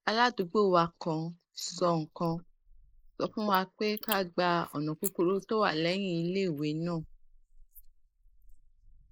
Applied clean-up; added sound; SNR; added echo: neural mask model Resemble Enhance denoiser.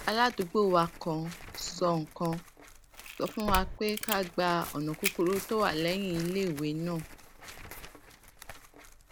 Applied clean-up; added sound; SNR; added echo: none; Tearing + Camera; 10 dB; none.